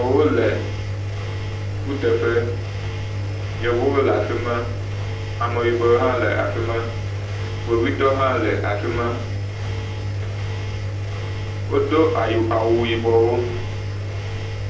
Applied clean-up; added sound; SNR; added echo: none; Engine; 3 dB; reverberation time 0.6 s.